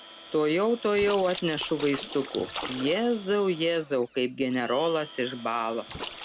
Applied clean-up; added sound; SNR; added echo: none; Splash, splatter + Domestic sounds, home sounds; 13 dB; none.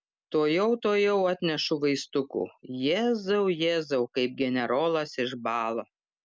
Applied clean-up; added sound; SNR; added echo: none; none; none; none.